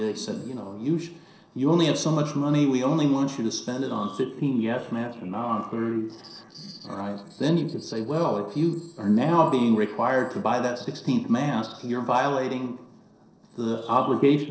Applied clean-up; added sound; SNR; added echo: neural separator model SepFormer DNS4.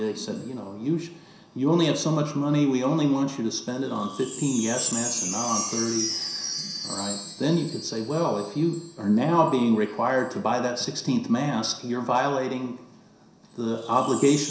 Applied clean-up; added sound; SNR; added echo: none; Wind chime; 11 dB; reverberation time 0.7 s.